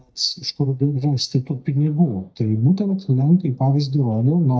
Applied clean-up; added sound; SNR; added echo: neural mask model DeepFilterNet 3.